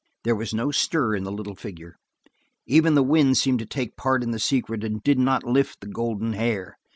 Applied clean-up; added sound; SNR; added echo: none; none; none; none.